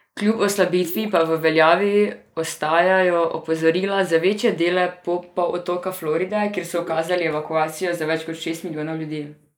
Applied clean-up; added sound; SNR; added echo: neural mask model Resemble Enhance denoiser.